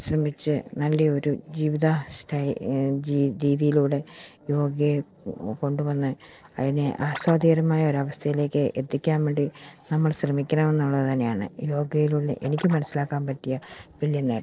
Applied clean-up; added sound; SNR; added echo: neural separator model SepFormer DNS4.